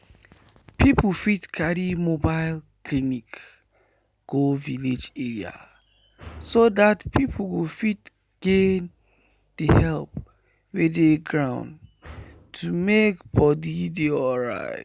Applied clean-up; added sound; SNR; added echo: none; none; none; none.